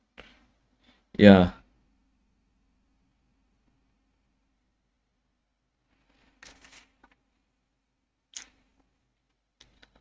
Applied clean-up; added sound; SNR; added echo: neural mask model RNNoise.